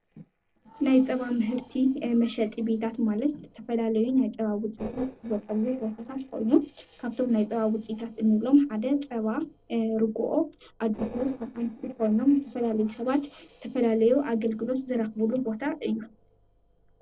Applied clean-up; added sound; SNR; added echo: neural separator model SepFormer DNS4.